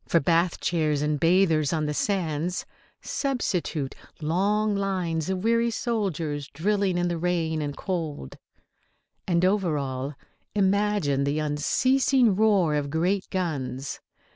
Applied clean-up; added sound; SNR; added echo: none; none; none; none.